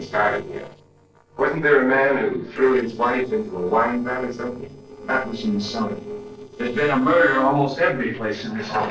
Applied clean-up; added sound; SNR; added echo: neural separator model SepFormer DNS4.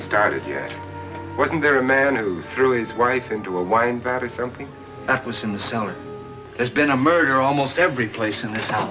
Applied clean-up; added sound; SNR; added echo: none; none; none; none.